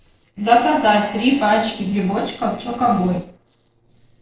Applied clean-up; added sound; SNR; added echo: neural separator model SepFormer DNS4.